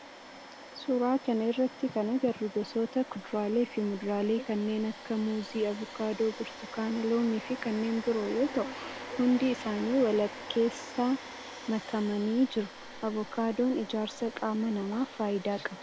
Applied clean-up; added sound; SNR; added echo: none; Domestic sounds, home sounds; 14 dB; none.